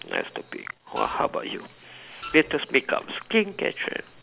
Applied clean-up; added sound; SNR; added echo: none; Printer; 12 dB; none.